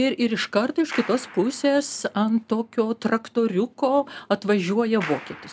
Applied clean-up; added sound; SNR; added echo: none; Clapping; 18 dB; none.